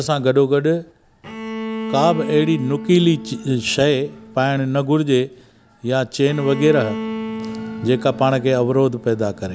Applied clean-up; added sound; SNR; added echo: none; Bowed string instrument; 12 dB; none.